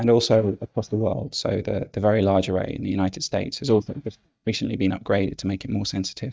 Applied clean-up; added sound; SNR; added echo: neural mask model DeepFilterNet 3.